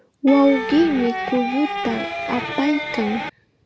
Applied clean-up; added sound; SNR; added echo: none; Electric guitar; 6 dB; none.